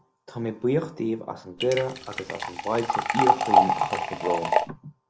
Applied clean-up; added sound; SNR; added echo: none; Liquid; -5 dB; none.